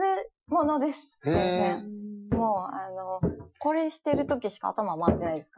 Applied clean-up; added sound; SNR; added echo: classical method Wiener filter.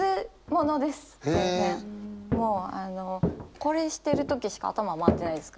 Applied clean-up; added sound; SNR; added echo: none; Walk, footsteps; 5 dB; none.